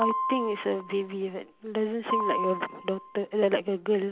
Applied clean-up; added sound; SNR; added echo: none; Piano; 5 dB; none.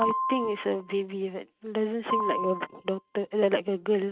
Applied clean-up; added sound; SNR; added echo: neural mask model RNNoise.